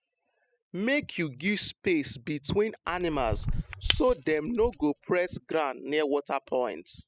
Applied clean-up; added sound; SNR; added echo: classical method spectral subtraction.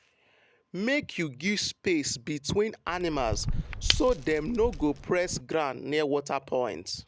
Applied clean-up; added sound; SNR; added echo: none; Shatter / Crushing; 3 dB; none.